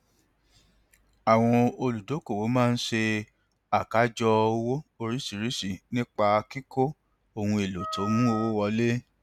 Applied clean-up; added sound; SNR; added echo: none; Wind instrument, woodwind instrument; 10 dB; none.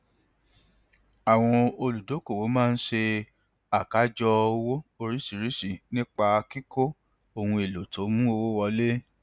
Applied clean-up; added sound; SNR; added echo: none; none; none; none.